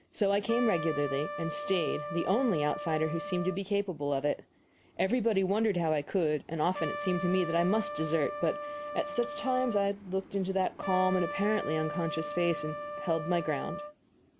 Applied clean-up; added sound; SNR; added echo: none; Trumpet; 8 dB; none.